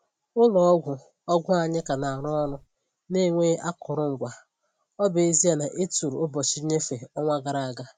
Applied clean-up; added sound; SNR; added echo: none; Wind; 20 dB; none.